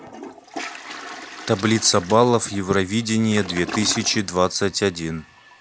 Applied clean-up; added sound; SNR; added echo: none; Toilet flush; 14 dB; none.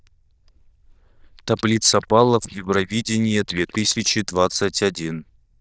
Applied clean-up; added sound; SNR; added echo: neural diffusion model UNIVERSE++.